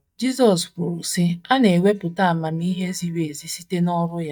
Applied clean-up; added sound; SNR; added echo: neural mask model DeepFilterNet 3.